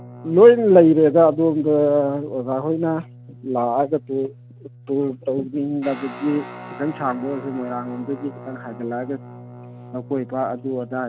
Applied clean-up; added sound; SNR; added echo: none; Guitar; 18 dB; none.